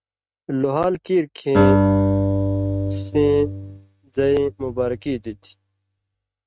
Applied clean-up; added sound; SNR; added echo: neural mask model RNNoise.